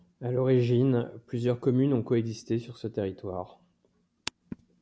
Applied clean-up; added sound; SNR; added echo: none; none; none; none.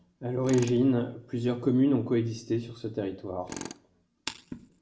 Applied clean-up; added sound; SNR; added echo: none; Tools; 19 dB; reverberation time 0.4 s.